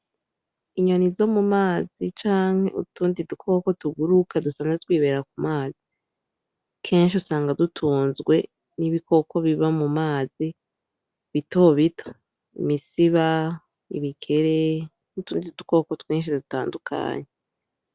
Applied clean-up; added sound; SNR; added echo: none; none; none; none.